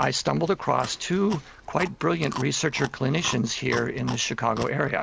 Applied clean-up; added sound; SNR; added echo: none; Chewing, mastication; 14 dB; none.